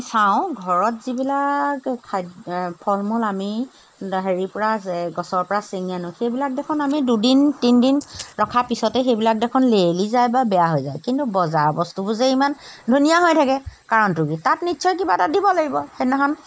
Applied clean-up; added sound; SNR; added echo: neural mask model Resemble Enhance denoiser.